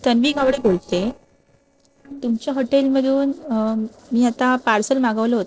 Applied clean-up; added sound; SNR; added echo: neural separator model SepFormer DNS4.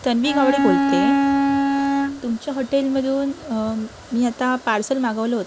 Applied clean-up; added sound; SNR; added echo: none; Bowed string instrument; -3 dB; none.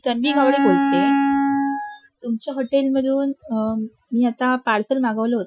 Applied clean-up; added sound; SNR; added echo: classical method Wiener filter.